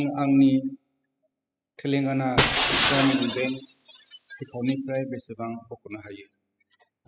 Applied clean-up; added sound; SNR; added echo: classical method spectral subtraction.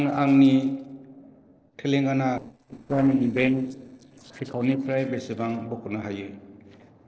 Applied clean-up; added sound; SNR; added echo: neural separator model SepFormer DNS4.